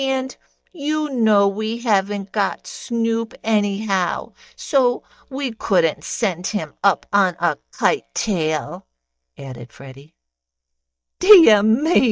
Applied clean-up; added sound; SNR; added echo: neural mask model DeepFilterNet 3.